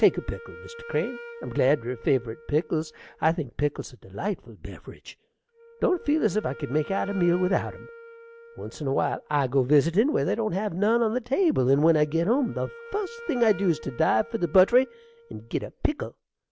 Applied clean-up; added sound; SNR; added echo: none; Wind instrument, woodwind instrument; 19 dB; none.